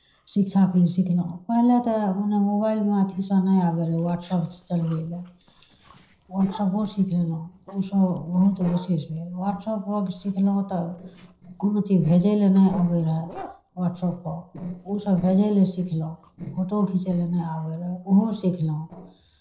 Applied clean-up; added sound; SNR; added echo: neural separator model SepFormer DNS4.